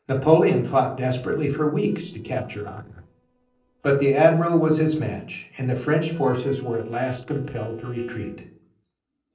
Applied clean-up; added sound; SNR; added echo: neural separator model SepFormer DNS4.